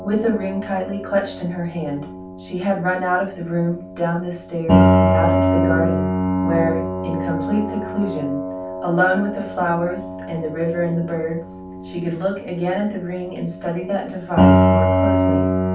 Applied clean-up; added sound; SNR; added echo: none; Piano; -2 dB; reverberation time 0.2 s.